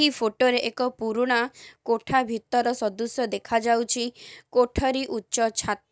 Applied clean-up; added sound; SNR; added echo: none; none; none; none.